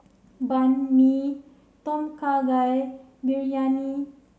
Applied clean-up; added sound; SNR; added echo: none; none; none; none.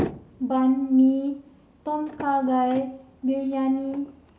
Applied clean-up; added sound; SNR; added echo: none; Motor vehicle (road); 14 dB; none.